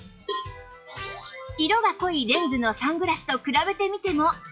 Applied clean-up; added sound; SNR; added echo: classical method log-MMSE.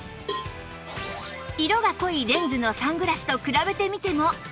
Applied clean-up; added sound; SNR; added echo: none; Trumpet + Cowbell; 13 dB; none.